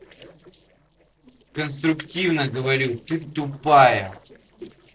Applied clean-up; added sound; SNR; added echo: neural separator model SepFormer DNS4.